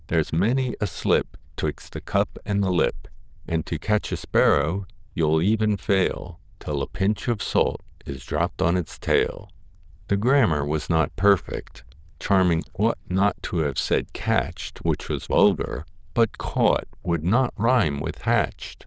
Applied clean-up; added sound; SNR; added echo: neural diffusion model UNIVERSE++.